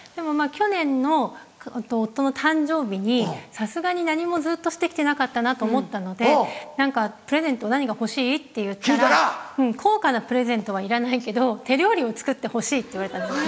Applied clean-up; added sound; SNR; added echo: none; none; none; none.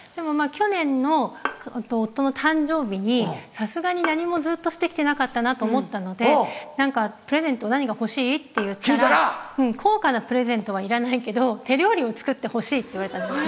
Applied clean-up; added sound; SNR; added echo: none; Bowed string instrument; 14 dB; none.